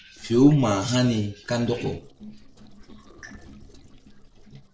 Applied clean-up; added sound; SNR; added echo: neural separator model SepFormer DNS4.